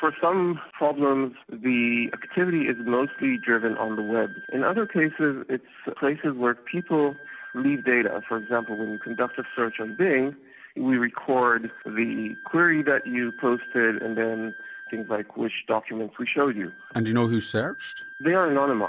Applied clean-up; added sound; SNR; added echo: none; Wind instrument, woodwind instrument; 17 dB; none.